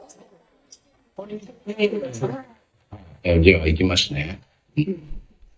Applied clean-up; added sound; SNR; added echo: neural mask model DeepFilterNet 3.